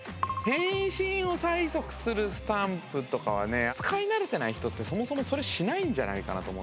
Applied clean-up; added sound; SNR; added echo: none; none; none; none.